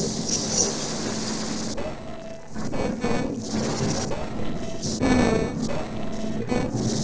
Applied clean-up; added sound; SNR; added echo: neural separator model SepFormer DNS4.